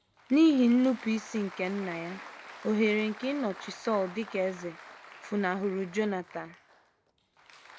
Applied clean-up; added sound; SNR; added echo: none; Applause; 18 dB; none.